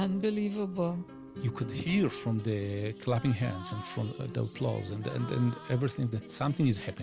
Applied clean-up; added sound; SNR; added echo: none; none; none; none.